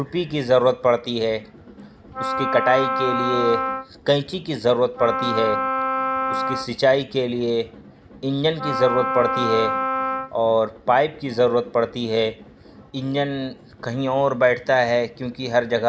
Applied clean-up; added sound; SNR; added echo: none; Wind instrument, woodwind instrument; 2 dB; none.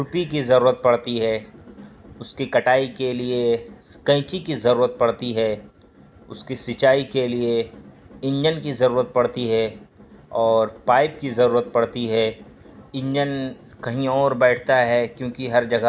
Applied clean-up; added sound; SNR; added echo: none; none; none; none.